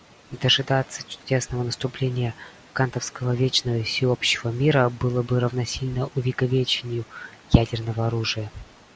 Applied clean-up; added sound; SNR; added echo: none; none; none; none.